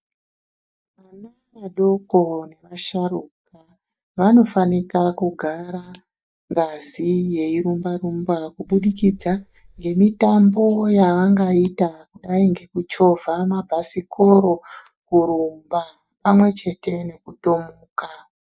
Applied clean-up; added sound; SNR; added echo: neural mask model DeepFilterNet 3.